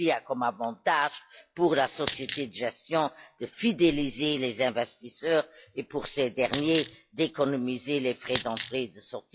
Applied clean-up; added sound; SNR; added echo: classical method log-MMSE.